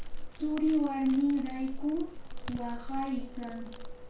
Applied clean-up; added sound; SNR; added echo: none; Crackle; 5 dB; reverberation time 0.4 s.